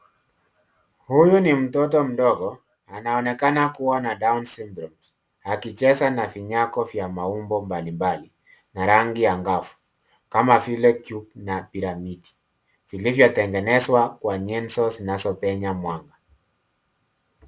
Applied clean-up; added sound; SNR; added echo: none; none; none; none.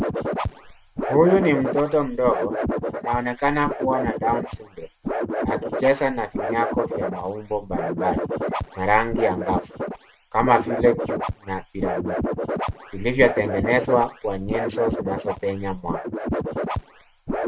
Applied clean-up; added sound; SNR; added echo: neural mask model RNNoise.